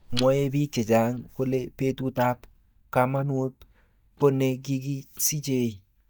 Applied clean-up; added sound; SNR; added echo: neural mask model DeepFilterNet 3.